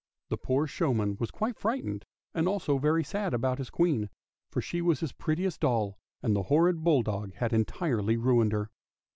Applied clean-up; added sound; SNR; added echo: none; none; none; none.